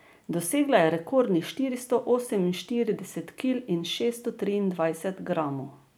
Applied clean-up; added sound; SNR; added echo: none; none; none; none.